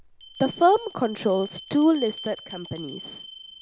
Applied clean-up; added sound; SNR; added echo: none; Bell; 11 dB; none.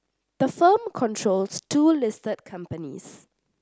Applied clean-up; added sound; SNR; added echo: none; none; none; none.